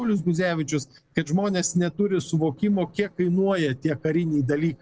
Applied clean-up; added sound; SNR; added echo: neural separator model SepFormer DNS4.